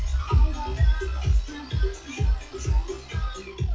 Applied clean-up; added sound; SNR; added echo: classical method WPE with log-MMSE.